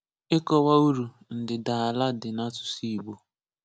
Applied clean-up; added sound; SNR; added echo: none; none; none; none.